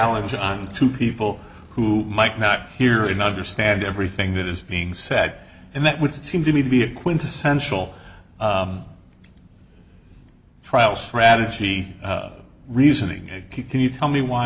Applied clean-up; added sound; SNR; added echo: none; none; none; none.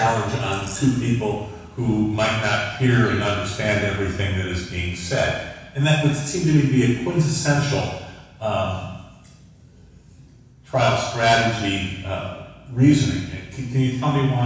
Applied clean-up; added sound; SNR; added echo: none; none; none; reverberation time 1.1 s.